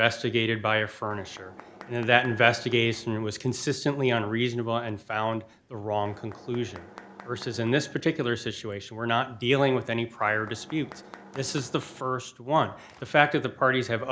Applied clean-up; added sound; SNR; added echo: none; Mechanisms; 19 dB; none.